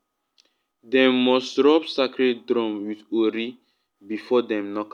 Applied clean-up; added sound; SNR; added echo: none; none; none; none.